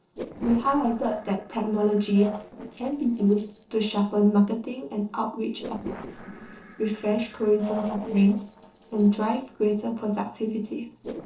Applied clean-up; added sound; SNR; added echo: neural separator model SepFormer DNS4.